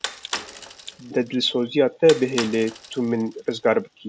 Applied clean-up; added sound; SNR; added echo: none; Bicycle; 13 dB; none.